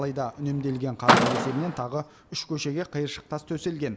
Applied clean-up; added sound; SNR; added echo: none; Car; -5 dB; none.